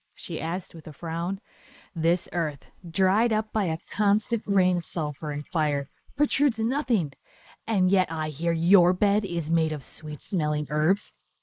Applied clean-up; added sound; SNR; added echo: neural mask model Resemble Enhance denoiser.